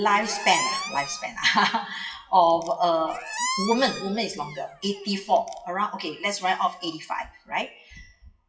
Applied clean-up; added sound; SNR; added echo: classical method WPE with log-MMSE.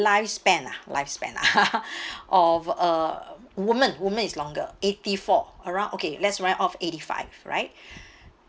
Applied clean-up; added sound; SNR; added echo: none; none; none; none.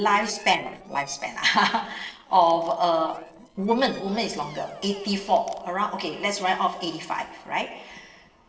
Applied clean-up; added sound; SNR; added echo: neural separator model SepFormer DNS4.